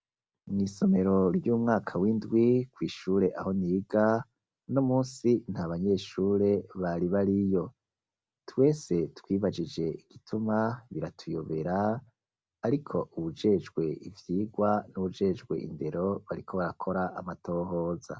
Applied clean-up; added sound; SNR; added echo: none; none; none; none.